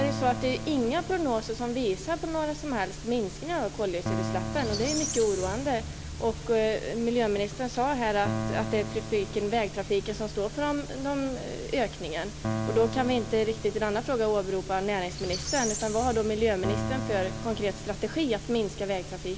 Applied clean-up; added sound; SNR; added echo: none; Squeak + Piano; 9 dB; none.